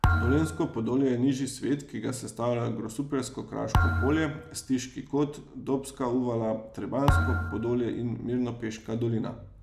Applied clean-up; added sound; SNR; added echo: none; Thump, thud; 1 dB; none.